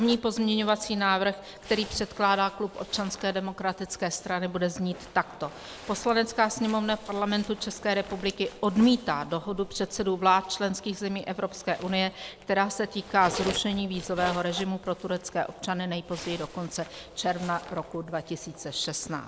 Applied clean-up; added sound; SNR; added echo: none; Zipper (clothing); 17 dB; none.